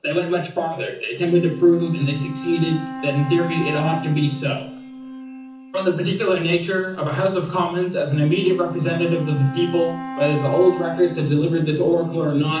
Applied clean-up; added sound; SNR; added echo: none; Wind instrument, woodwind instrument; 12 dB; reverberation time 0.7 s.